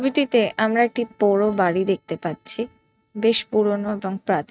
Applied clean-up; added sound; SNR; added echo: neural mask model RNNoise.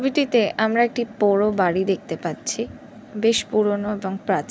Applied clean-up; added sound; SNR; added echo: none; none; none; none.